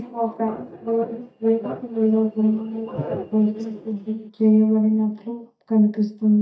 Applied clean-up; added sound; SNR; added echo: neural mask model DeepFilterNet 3.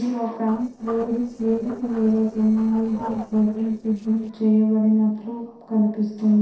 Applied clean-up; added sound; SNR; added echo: neural separator model SepFormer DNS4.